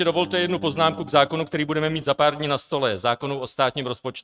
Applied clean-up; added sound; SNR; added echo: neural mask model RNNoise.